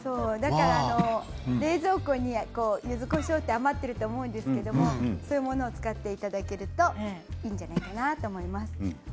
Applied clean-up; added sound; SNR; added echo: none; none; none; none.